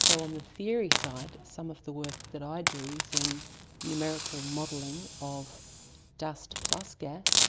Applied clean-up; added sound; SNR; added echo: none; Hiss; -4 dB; none.